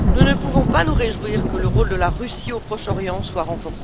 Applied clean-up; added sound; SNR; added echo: none; Thunder / Rain; -4 dB; none.